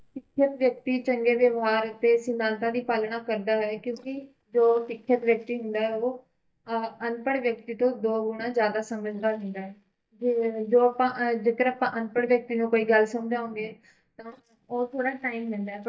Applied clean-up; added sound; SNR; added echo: neural mask model DeepFilterNet 3.